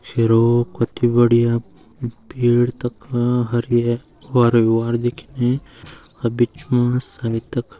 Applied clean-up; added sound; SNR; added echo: neural separator model SepFormer DNS4.